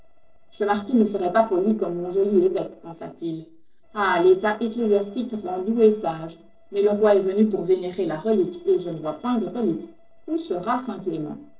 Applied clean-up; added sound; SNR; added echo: neural separator model SepFormer DNS4.